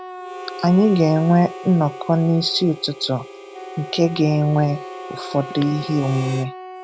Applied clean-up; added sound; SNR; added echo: none; Wind instrument, woodwind instrument + Harmonica; 13 dB; none.